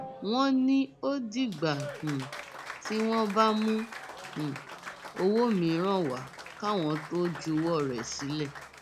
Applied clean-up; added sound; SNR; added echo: none; Applause; 14 dB; none.